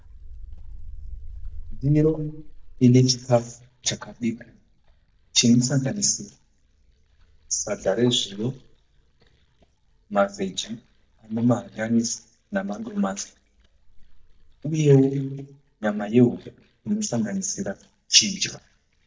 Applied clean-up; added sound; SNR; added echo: neural mask model DeepFilterNet 3.